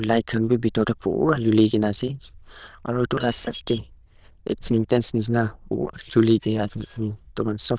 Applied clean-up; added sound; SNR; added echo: neural diffusion model UNIVERSE++.